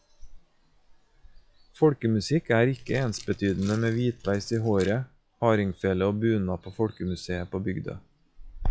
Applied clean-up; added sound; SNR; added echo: classical method log-MMSE.